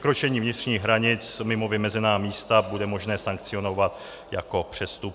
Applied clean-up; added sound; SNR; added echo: none; none; none; none.